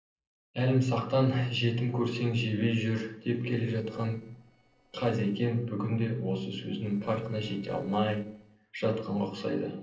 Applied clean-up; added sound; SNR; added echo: neural separator model SepFormer DNS4.